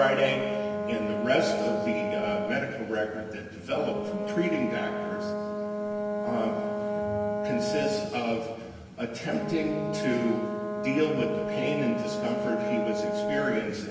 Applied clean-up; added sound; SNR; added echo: none; Brass instrument; 1 dB; reverberation time 1.4 s.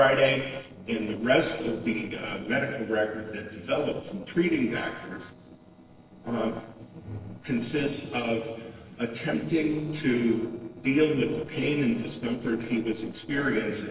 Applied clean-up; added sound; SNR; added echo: neural separator model SepFormer DNS4.